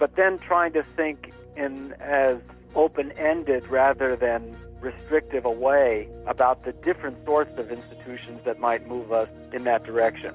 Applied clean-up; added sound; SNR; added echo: none; none; none; none.